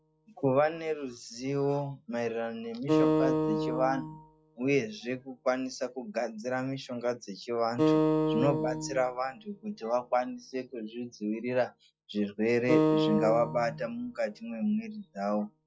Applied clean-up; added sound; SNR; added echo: classical method log-MMSE.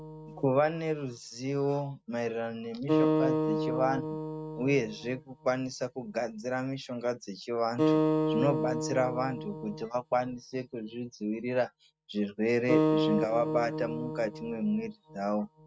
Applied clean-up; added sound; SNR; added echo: neural mask model RNNoise.